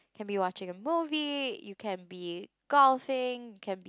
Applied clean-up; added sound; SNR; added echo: none; none; none; none.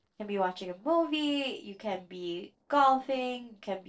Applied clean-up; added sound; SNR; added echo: neural separator model SepFormer DNS4.